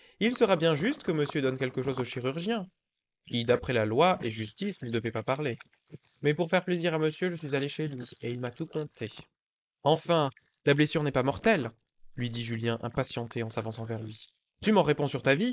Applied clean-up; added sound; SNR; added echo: neural mask model Resemble Enhance denoiser.